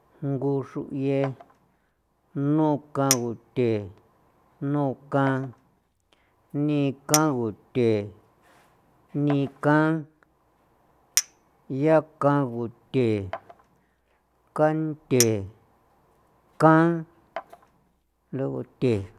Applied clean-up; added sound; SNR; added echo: none; Chink, clink; 12 dB; none.